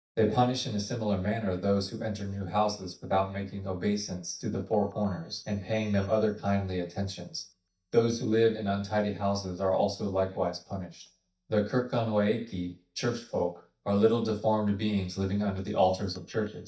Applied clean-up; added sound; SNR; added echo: neural mask model DeepFilterNet 3.